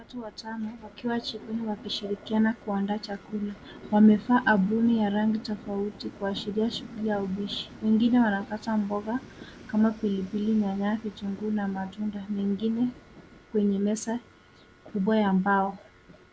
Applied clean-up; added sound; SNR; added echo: none; Train; 19 dB; none.